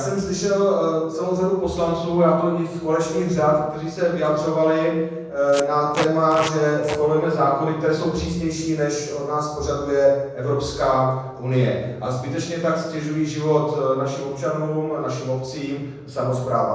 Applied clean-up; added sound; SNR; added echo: none; Packing tape, duct tape; 11 dB; reverberation time 1.1 s.